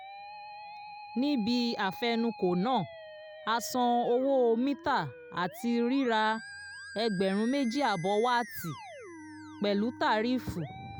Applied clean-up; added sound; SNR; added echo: none; Musical instrument; 15 dB; none.